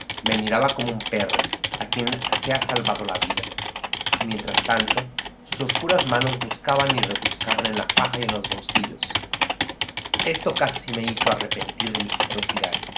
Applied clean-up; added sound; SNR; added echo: none; Typing; -1 dB; none.